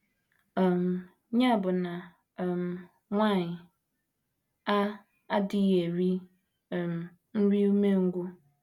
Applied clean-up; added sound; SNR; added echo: none; none; none; none.